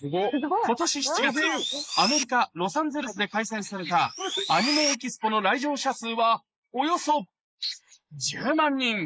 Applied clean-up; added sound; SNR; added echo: neural mask model Resemble Enhance denoiser.